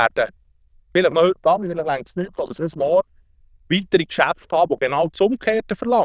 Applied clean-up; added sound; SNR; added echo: neural diffusion model UNIVERSE++.